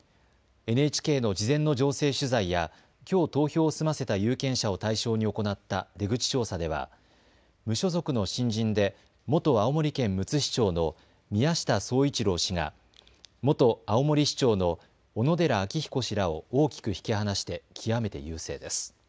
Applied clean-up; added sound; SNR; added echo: none; none; none; none.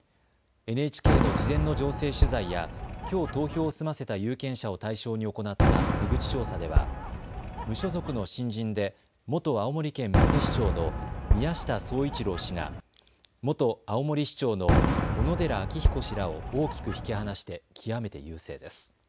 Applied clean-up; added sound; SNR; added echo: none; Fireworks; -2 dB; none.